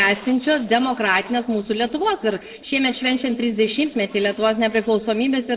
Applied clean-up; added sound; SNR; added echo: neural separator model SepFormer DNS4.